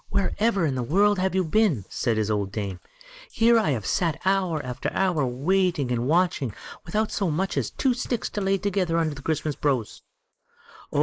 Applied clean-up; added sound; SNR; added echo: neural mask model Resemble Enhance denoiser.